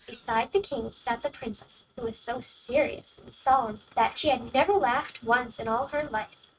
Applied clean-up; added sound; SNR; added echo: neural mask model RNNoise.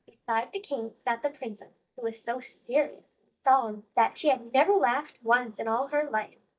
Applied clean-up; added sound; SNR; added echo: neural mask model DeepFilterNet 3.